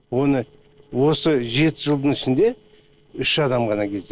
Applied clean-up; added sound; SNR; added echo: neural separator model SepFormer DNS4.